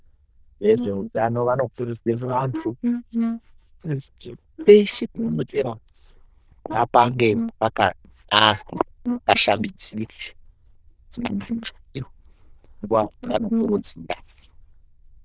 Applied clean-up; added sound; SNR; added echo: neural diffusion model UNIVERSE++.